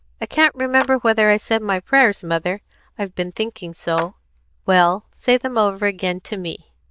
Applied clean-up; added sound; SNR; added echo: neural diffusion model UNIVERSE++.